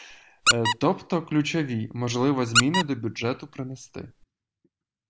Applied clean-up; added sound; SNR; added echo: none; Squeak; 2 dB; none.